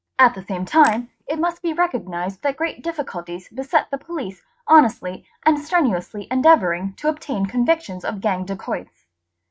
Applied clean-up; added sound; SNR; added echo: neural mask model RNNoise.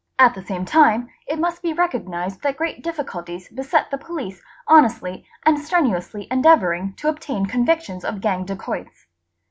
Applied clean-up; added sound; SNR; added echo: none; none; none; none.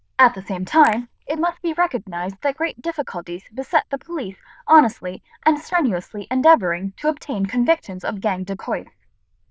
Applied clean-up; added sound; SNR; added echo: neural diffusion model UNIVERSE++.